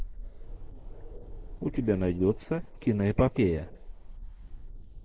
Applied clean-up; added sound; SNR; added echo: neural mask model Resemble Enhance denoiser.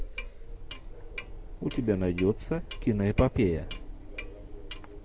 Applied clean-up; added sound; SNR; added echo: none; Clock; 8 dB; none.